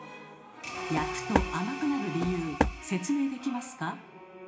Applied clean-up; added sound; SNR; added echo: none; Walk, footsteps; 0 dB; reverberation time 0.4 s.